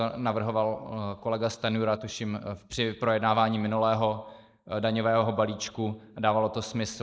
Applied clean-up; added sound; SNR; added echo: neural mask model Resemble Enhance denoiser.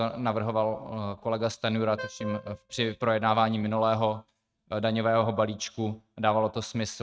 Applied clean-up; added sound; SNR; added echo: neural mask model RNNoise.